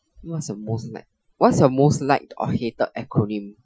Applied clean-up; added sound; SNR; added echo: classical method Wiener filter.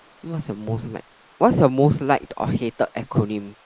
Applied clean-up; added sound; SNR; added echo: neural mask model Resemble Enhance denoiser.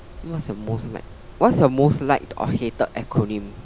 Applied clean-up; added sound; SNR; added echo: none; Mechanisms; 18 dB; none.